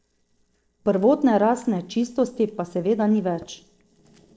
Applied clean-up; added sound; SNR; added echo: neural separator model SepFormer DNS4.